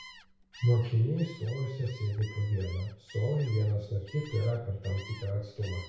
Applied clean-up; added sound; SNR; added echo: none; Gull, seagull; 20 dB; reverberation time 0.6 s.